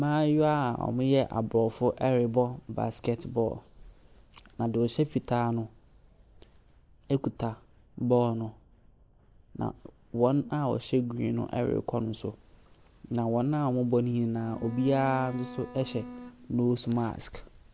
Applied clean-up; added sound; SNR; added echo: none; Bowed string instrument; 14 dB; none.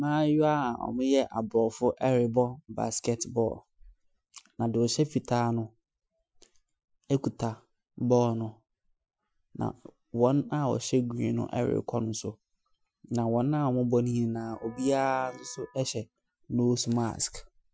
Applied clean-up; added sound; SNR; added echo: classical method Wiener filter.